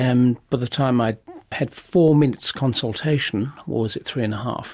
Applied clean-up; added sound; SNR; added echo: none; none; none; none.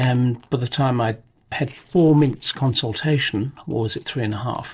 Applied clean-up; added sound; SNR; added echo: neural separator model SepFormer DNS4.